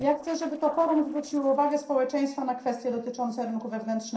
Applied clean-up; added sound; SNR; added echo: neural separator model SepFormer DNS4.